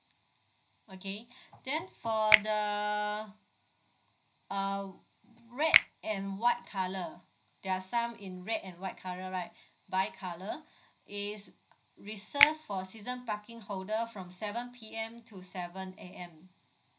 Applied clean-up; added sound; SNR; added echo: none; Finger snapping; -1 dB; reverberation time 0.4 s.